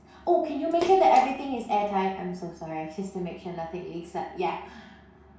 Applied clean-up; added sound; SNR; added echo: none; Splash, splatter; 11 dB; reverberation time 0.6 s.